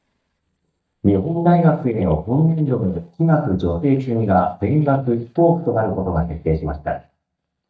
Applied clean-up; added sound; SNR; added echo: neural mask model DeepFilterNet 3.